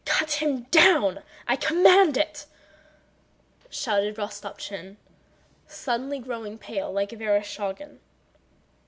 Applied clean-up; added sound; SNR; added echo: none; none; none; none.